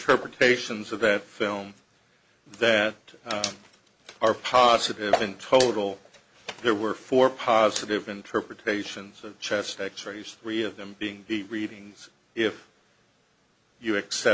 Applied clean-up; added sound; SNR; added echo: none; none; none; none.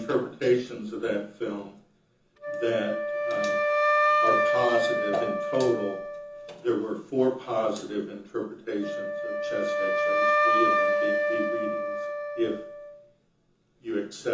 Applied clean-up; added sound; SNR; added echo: none; Wind instrument, woodwind instrument; -2 dB; reverberation time 0.6 s.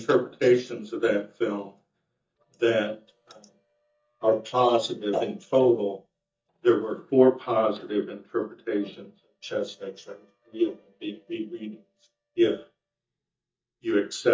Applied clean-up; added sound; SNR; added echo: neural mask model DeepFilterNet 3.